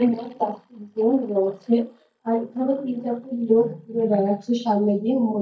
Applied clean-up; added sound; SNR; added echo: neural mask model DeepFilterNet 3.